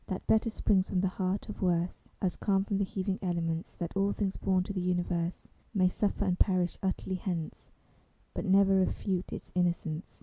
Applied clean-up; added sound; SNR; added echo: none; none; none; none.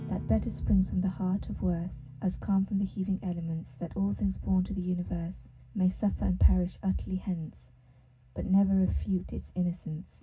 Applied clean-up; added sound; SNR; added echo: none; Guitar; 17 dB; reverberation time 0.4 s.